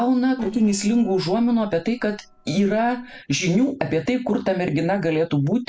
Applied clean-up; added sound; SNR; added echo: neural separator model SepFormer DNS4.